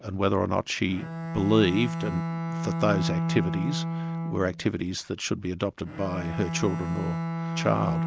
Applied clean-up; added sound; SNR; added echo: none; Bowed string instrument; 3 dB; none.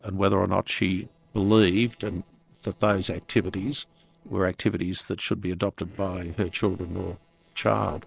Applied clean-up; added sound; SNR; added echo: neural separator model SepFormer DNS4.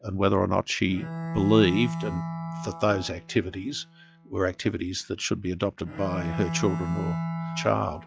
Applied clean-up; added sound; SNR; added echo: classical method log-MMSE.